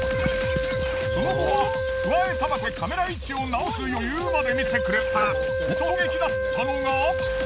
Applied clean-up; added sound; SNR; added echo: none; Wind instrument, woodwind instrument; 0 dB; none.